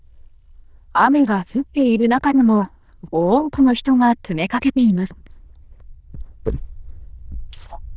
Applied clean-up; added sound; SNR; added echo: neural diffusion model UNIVERSE++.